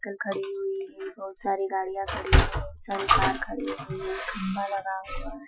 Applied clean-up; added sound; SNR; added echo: classical method Wiener filter.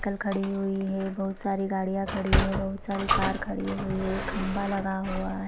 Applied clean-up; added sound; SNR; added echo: none; Sliding door; 2 dB; none.